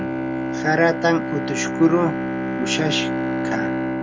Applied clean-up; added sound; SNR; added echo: none; Bowed string instrument; 1 dB; none.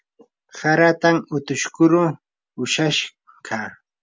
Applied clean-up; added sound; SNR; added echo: none; none; none; none.